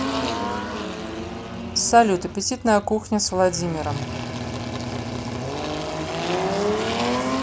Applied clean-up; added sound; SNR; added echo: none; Engine; 2 dB; none.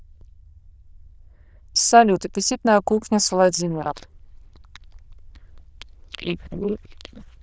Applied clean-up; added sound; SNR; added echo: neural diffusion model UNIVERSE++.